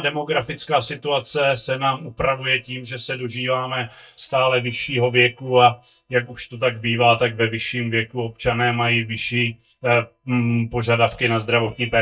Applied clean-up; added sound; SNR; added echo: neural mask model DeepFilterNet 3.